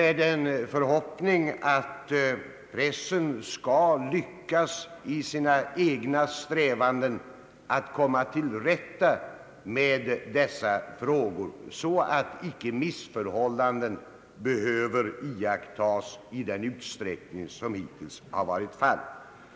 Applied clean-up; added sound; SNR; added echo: none; none; none; none.